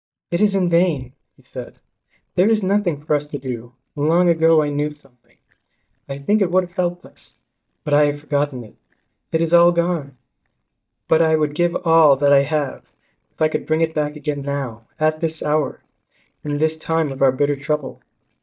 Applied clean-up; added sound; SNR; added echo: neural mask model DeepFilterNet 3.